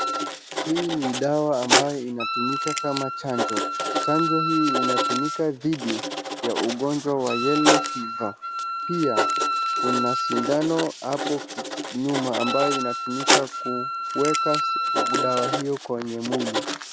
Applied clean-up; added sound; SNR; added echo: none; Writing + Wind instrument, woodwind instrument; -1 dB; none.